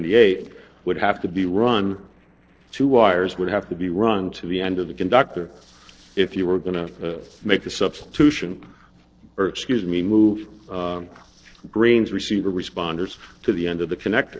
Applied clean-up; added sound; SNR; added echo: neural separator model SepFormer DNS4.